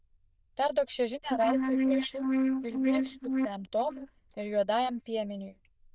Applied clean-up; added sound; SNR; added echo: neural diffusion model UNIVERSE++.